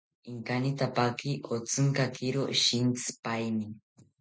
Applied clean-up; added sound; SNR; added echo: none; none; none; none.